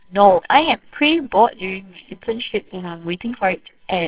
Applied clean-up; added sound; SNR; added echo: neural separator model SepFormer WHAMR!.